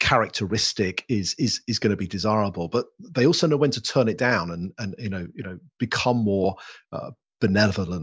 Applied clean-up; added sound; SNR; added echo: none; none; none; none.